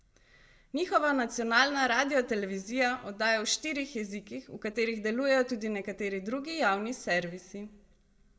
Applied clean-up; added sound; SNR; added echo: none; none; none; reverberation time 0.7 s.